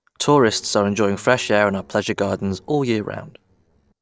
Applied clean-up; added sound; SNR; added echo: neural separator model SepFormer DNS4.